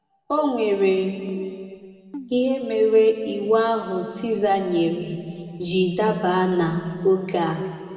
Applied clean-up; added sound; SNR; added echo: none; Keyboard (musical); 20 dB; reverberation time 2.2 s.